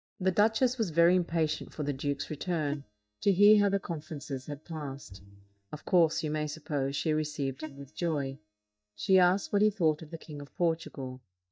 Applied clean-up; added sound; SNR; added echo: neural mask model DeepFilterNet 3.